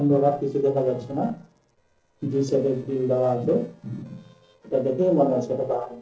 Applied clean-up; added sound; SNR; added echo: neural separator model SepFormer DNS4.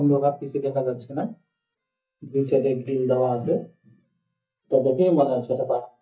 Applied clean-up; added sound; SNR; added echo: neural mask model DeepFilterNet 3.